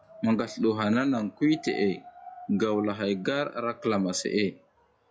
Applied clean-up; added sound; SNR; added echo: classical method log-MMSE.